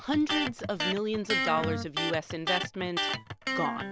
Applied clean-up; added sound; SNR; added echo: none; Electric guitar; 1 dB; none.